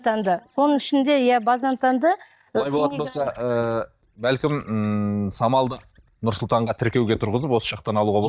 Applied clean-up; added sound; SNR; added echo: neural mask model DeepFilterNet 3.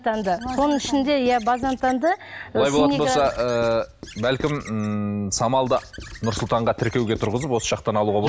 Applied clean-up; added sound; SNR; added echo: none; Squeak / Writing; 19 dB; none.